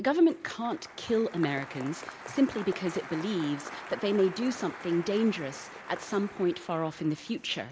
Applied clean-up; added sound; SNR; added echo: none; Applause; 14 dB; none.